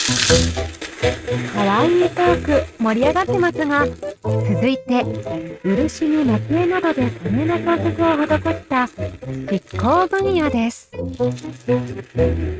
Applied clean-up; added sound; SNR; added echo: neural mask model RNNoise.